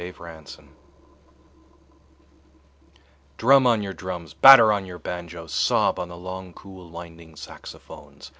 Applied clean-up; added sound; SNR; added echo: none; none; none; none.